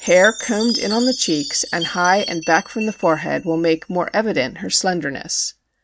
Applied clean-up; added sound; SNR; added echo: neural mask model RNNoise.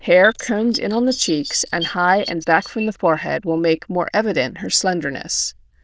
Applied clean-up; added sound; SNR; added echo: neural diffusion model UNIVERSE++.